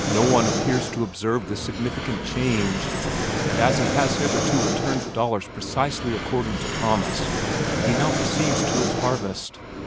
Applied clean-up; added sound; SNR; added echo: none; Fixed-wing aircraft, airplane; 0 dB; none.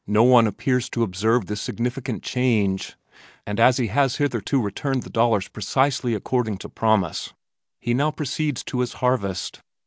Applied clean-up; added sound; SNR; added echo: none; none; none; none.